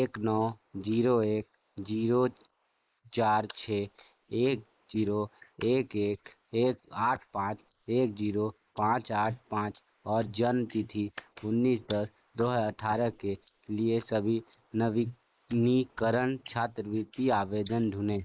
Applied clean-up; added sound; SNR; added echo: neural mask model Resemble Enhance denoiser.